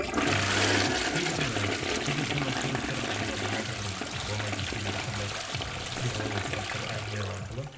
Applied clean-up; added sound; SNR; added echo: none; Toilet flush; -4 dB; reverberation time 1.0 s.